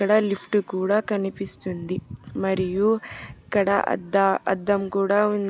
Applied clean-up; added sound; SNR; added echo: none; none; none; none.